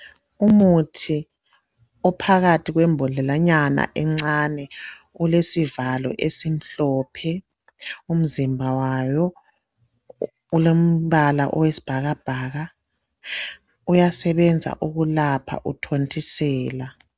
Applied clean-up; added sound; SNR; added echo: none; none; none; none.